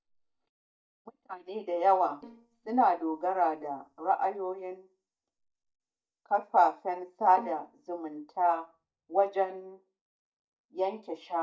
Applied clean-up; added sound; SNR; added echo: neural mask model DeepFilterNet 3.